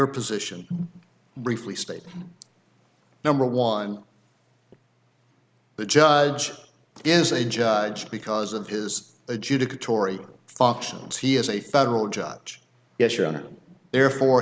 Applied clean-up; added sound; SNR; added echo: none; none; none; none.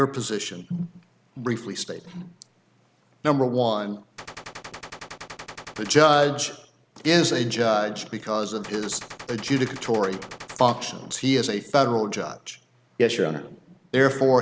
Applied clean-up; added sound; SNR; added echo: none; Gunshot, gunfire; 15 dB; none.